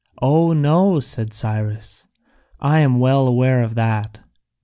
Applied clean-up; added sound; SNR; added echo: none; none; none; none.